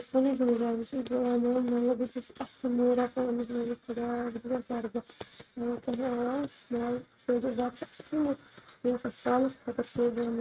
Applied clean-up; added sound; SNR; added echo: neural mask model RNNoise.